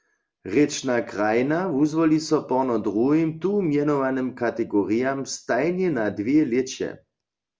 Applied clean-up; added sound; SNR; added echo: none; none; none; none.